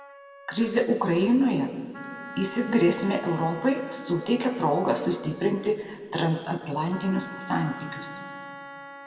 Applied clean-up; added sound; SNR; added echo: none; Wind instrument, woodwind instrument; 16 dB; reverberation time 1.9 s.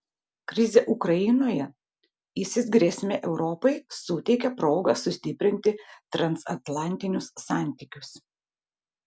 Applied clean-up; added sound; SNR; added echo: none; none; none; none.